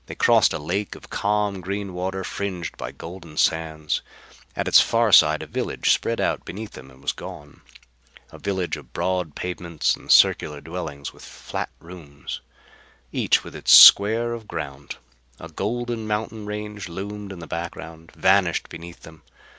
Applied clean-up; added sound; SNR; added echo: none; none; none; none.